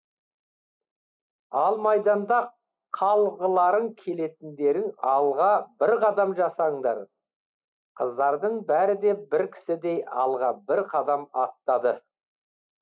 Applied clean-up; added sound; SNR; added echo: none; none; none; none.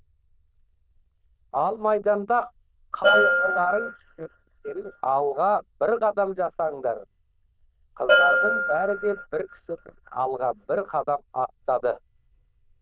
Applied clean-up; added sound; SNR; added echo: neural diffusion model UNIVERSE++.